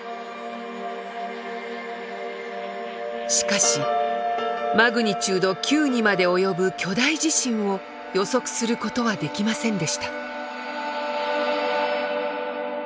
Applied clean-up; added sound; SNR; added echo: none; none; none; none.